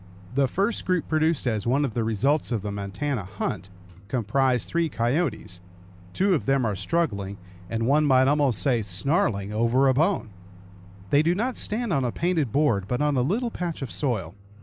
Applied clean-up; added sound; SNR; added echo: none; Microwave oven; 19 dB; none.